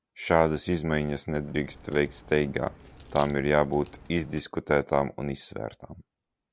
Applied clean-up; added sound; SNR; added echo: none; Crack; 18 dB; none.